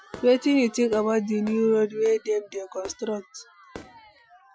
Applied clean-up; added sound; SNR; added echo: classical method Wiener filter.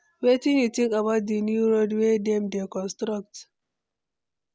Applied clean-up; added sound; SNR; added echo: none; none; none; none.